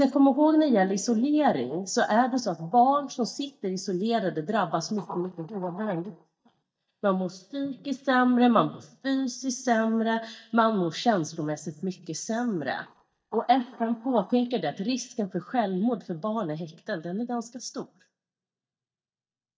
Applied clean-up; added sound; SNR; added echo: neural mask model DeepFilterNet 3.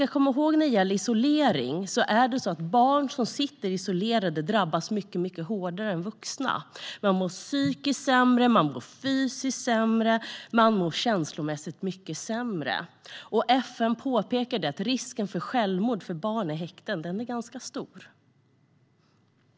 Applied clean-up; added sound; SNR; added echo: none; none; none; none.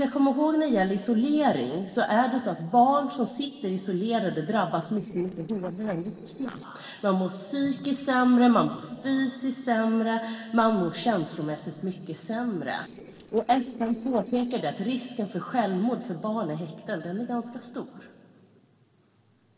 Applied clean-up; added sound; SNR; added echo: neural separator model SepFormer DNS4.